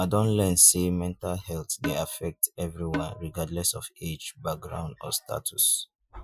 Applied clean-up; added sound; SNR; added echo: classical method Wiener filter.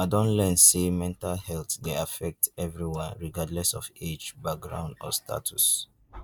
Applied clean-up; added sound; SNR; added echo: neural mask model Resemble Enhance denoiser.